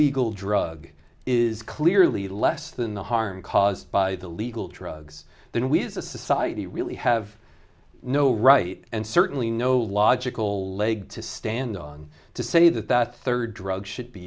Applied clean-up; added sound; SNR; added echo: none; none; none; none.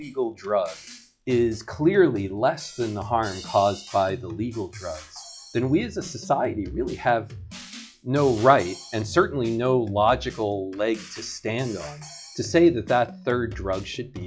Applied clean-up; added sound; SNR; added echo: classical method log-MMSE.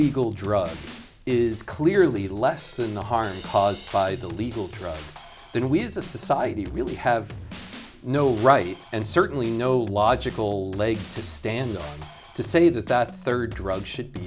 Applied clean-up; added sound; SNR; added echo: none; Drum kit; 15 dB; none.